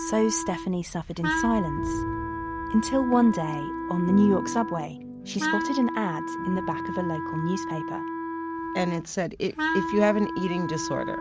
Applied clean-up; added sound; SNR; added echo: none; Wind instrument, woodwind instrument; 5 dB; none.